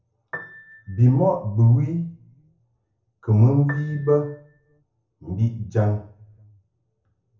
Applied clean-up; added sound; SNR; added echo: none; Piano; 18 dB; reverberation time 0.6 s.